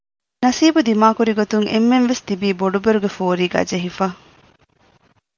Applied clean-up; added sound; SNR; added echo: none; none; none; none.